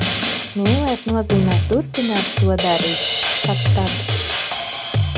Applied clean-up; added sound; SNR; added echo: none; Drum kit; -3 dB; none.